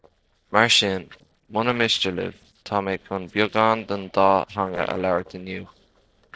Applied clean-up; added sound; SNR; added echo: neural separator model SepFormer DNS4.